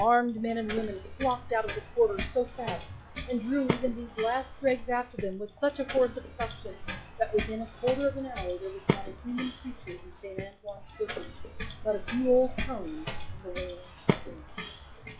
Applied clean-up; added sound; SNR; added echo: classical method log-MMSE.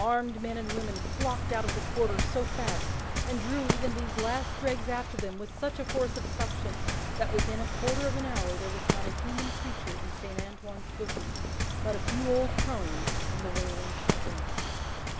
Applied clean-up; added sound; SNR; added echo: none; Waves, surf; -3 dB; none.